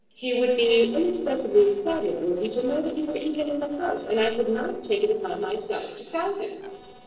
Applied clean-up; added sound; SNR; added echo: neural separator model SepFormer DNS4.